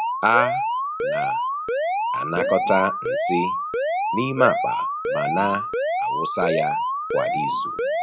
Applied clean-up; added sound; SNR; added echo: none; Alarm; -2 dB; none.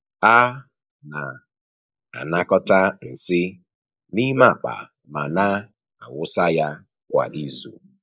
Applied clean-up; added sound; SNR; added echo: neural mask model Resemble Enhance denoiser.